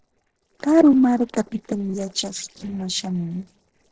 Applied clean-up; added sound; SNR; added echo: neural separator model SepFormer DNS4.